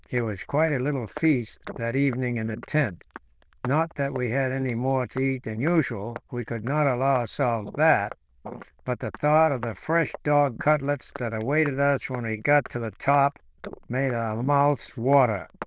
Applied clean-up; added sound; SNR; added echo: neural diffusion model UNIVERSE++.